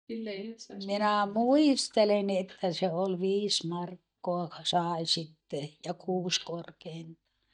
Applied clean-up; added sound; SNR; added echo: neural mask model DeepFilterNet 3.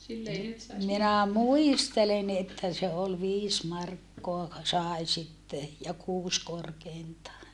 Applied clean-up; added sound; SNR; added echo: none; none; none; none.